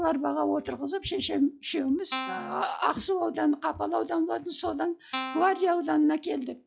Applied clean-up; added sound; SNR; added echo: classical method log-MMSE.